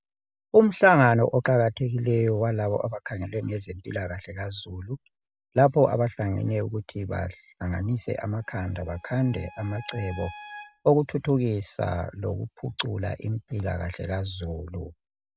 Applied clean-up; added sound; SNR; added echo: none; Bowed string instrument; 19 dB; none.